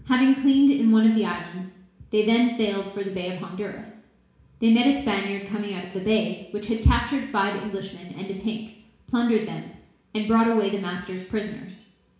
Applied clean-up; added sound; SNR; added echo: none; none; none; reverberation time 0.7 s.